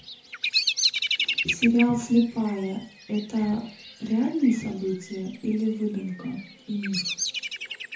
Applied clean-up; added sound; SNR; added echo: none; Bird vocalization, bird call, bird song; 5 dB; reverberation time 0.6 s.